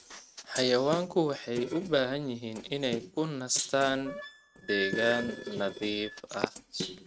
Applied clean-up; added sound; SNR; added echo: neural mask model RNNoise.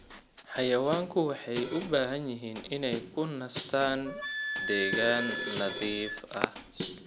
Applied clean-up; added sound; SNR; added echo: none; Wind instrument, woodwind instrument + Snare drum; 6 dB; none.